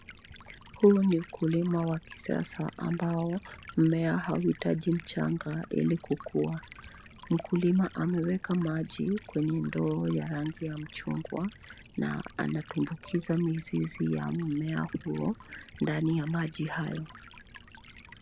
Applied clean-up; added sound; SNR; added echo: none; Stream; 20 dB; none.